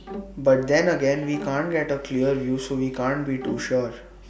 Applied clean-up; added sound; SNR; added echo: none; Bowed string instrument; 16 dB; none.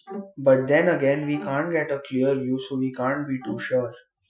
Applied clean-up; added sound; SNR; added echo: classical method Wiener filter.